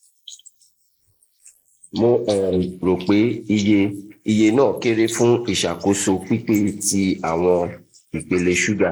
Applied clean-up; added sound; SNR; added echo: neural mask model Resemble Enhance denoiser.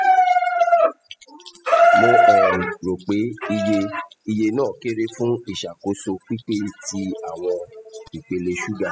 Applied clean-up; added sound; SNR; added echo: classical method spectral subtraction.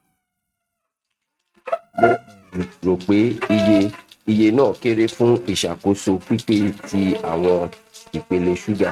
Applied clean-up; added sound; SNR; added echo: neural mask model RNNoise.